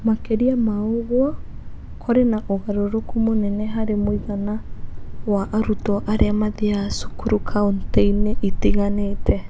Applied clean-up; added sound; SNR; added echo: none; Thunder; 2 dB; none.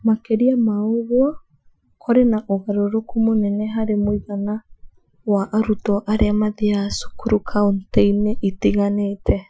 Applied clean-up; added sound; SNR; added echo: classical method Wiener filter.